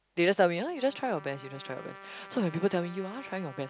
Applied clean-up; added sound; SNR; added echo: none; Trumpet; 18 dB; none.